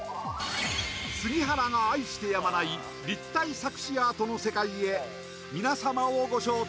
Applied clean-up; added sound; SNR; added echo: none; none; none; none.